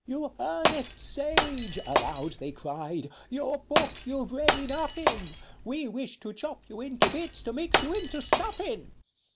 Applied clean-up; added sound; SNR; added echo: none; Glass; -4 dB; none.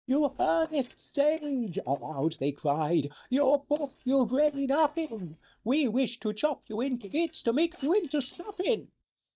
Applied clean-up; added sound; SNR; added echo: neural mask model DeepFilterNet 3.